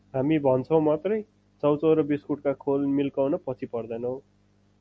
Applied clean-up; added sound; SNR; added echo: none; none; none; none.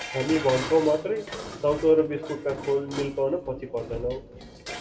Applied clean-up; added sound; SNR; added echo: none; Dishes, pots, and pans; 12 dB; reverberation time 1.9 s.